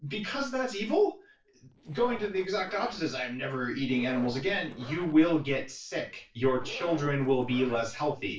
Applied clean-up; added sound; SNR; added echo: neural separator model SepFormer DNS4.